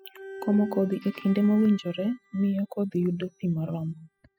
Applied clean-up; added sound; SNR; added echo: classical method spectral subtraction.